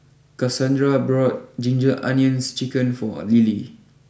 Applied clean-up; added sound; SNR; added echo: none; none; none; none.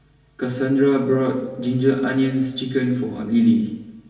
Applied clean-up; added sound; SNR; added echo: none; none; none; reverberation time 1.1 s.